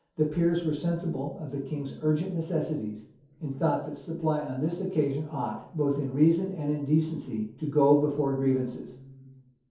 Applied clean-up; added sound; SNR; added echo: none; none; none; reverberation time 0.6 s.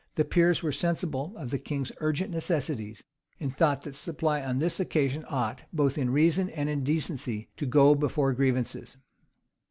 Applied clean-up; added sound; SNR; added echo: none; none; none; none.